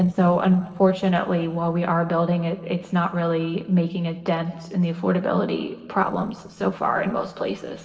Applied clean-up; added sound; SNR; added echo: neural separator model SepFormer DNS4.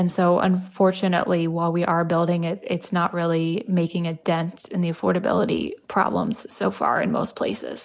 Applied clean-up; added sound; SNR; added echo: none; none; none; none.